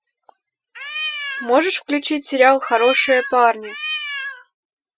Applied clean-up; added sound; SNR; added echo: classical method Wiener filter.